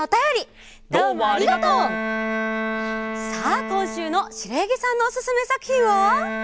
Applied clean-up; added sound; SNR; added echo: none; Bowed string instrument; 7 dB; none.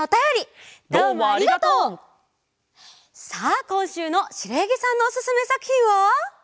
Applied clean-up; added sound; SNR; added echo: none; none; none; none.